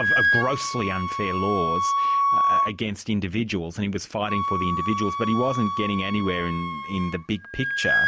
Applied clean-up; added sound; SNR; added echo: none; Wind instrument, woodwind instrument; -2 dB; none.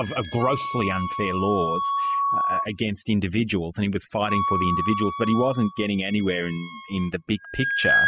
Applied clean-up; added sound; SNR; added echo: classical method spectral subtraction.